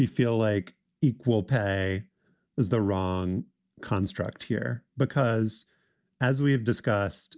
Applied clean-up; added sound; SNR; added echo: none; none; none; none.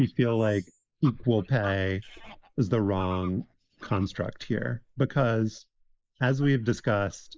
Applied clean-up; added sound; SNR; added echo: neural mask model Resemble Enhance denoiser.